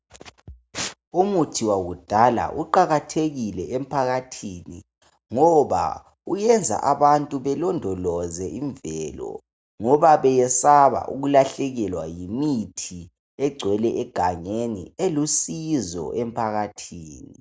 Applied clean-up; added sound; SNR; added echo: none; none; none; none.